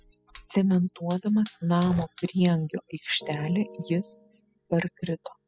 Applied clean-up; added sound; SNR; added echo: classical method spectral subtraction.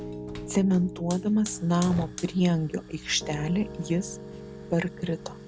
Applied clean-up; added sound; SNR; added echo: none; Hiss / Fire + Piano; 12 dB; none.